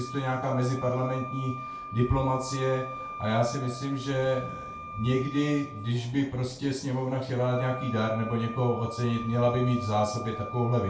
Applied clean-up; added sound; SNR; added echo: none; Wind instrument, woodwind instrument; 12 dB; reverberation time 0.3 s.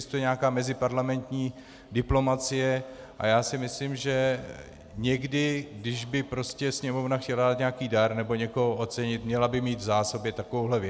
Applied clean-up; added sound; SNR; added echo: none; none; none; none.